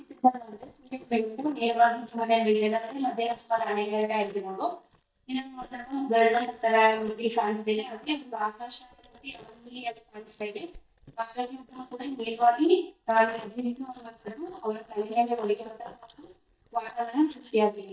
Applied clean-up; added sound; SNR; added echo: neural mask model DeepFilterNet 3.